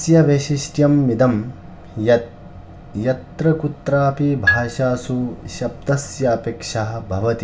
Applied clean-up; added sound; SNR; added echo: none; Marimba, xylophone; 6 dB; reverberation time 0.2 s.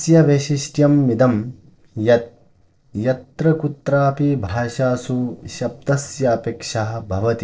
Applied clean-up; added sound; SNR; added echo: neural separator model SepFormer DNS4.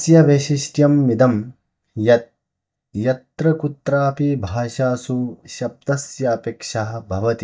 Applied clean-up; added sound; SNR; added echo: neural mask model DeepFilterNet 3.